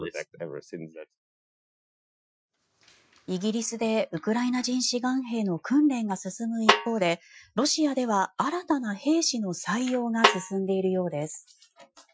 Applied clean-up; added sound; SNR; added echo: classical method Wiener filter.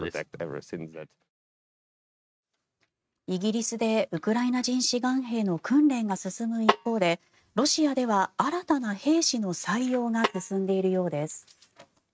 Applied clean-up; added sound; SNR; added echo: neural mask model RNNoise.